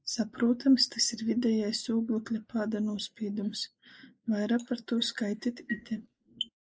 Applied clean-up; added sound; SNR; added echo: neural mask model Resemble Enhance denoiser.